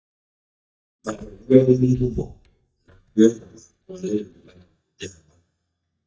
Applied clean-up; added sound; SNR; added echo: neural mask model DeepFilterNet 3.